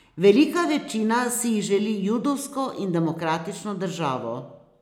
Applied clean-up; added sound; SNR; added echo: none; none; none; none.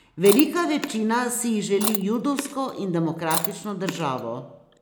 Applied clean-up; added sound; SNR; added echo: none; Chewing, mastication; 9 dB; none.